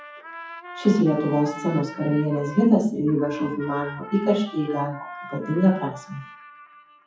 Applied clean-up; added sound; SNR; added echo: classical method WPE with log-MMSE.